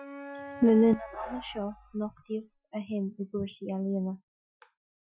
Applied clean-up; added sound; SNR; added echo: classical method Wiener filter.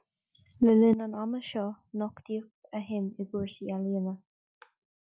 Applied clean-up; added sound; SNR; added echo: none; none; none; none.